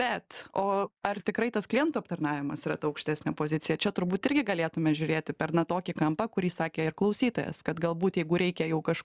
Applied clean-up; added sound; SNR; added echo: neural mask model Resemble Enhance denoiser.